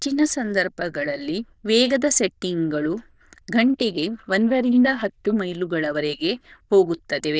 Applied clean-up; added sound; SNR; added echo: neural diffusion model UNIVERSE++.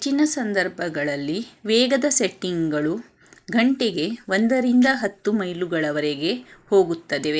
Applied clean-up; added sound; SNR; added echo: neural mask model Resemble Enhance denoiser.